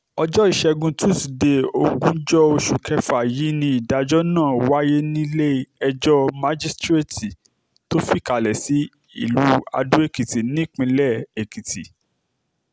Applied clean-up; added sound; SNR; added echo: none; none; none; none.